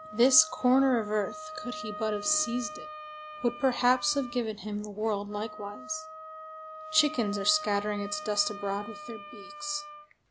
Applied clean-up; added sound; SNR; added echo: none; Wind instrument, woodwind instrument; 12 dB; none.